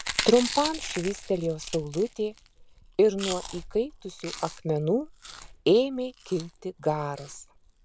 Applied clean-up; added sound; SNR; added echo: none; Chewing, mastication; 11 dB; none.